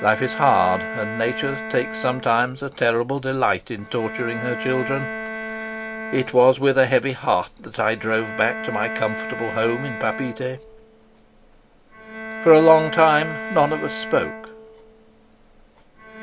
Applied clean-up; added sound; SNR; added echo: none; Bowed string instrument; 10 dB; none.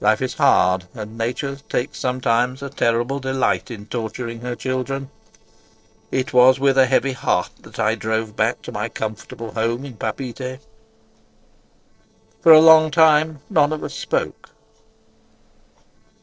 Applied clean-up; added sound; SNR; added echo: neural separator model SepFormer DNS4.